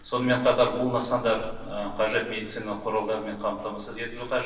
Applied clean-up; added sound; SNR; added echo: none; Livestock, farm animals, working animals; 15 dB; reverberation time 1.0 s.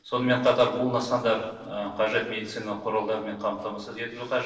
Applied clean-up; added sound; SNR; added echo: neural separator model SepFormer DNS4.